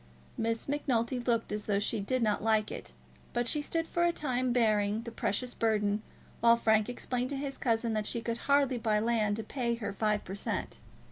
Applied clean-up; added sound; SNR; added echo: none; none; none; none.